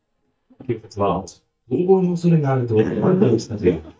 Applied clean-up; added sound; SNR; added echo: neural mask model DeepFilterNet 3.